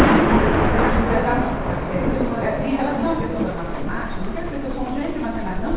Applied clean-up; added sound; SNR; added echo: none; Thunder; -3 dB; reverberation time 1.2 s.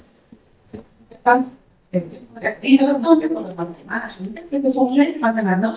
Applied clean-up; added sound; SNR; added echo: neural mask model DeepFilterNet 3.